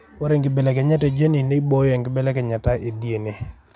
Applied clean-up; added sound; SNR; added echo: none; none; none; none.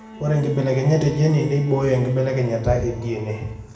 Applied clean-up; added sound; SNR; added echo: none; Bowed string instrument; 19 dB; reverberation time 1.0 s.